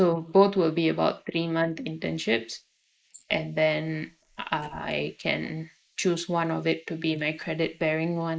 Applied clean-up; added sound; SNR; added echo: neural mask model Resemble Enhance denoiser.